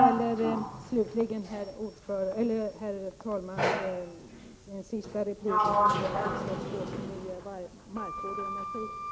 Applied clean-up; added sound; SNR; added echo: none; Sliding door; -1 dB; none.